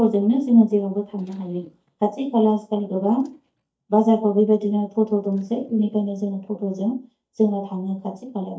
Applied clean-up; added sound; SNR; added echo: neural mask model DeepFilterNet 3.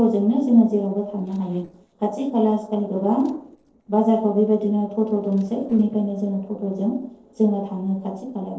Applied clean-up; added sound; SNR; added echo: neural separator model SepFormer DNS4.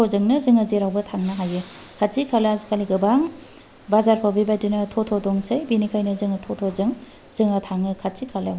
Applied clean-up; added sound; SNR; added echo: none; none; none; none.